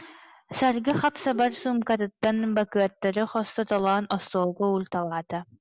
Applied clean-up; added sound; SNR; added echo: none; none; none; none.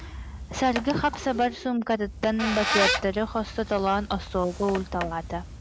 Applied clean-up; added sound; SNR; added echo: none; Squeak; 6 dB; none.